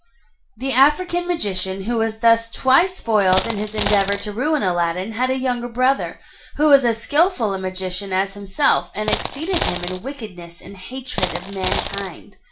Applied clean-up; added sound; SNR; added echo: none; Coin (dropping); 5 dB; reverberation time 0.3 s.